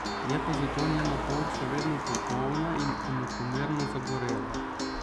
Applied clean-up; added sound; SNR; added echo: none; Traffic noise, roadway noise + Acoustic guitar; 0 dB; none.